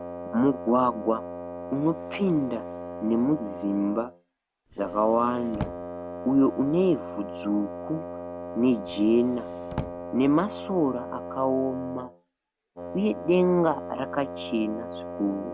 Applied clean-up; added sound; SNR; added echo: none; Drawer open or close + Wind instrument, woodwind instrument; 10 dB; none.